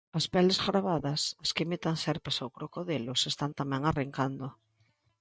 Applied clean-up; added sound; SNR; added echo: neural mask model DeepFilterNet 3.